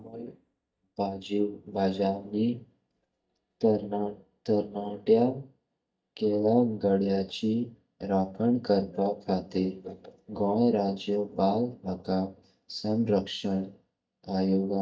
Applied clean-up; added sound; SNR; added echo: neural mask model DeepFilterNet 3.